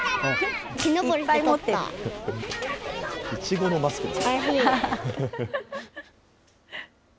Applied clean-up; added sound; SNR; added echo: none; Hi-hat; 15 dB; none.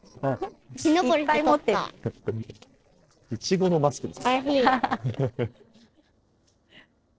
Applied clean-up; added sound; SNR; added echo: neural separator model SepFormer DNS4.